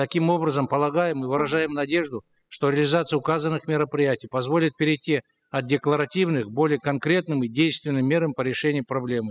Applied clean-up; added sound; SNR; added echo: classical method spectral subtraction.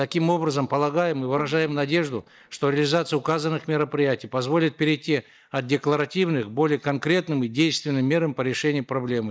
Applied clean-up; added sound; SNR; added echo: neural mask model DeepFilterNet 3.